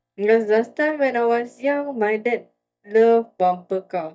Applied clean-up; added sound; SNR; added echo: neural mask model DeepFilterNet 3.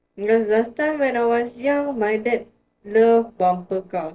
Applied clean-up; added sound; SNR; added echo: neural separator model SepFormer DNS4.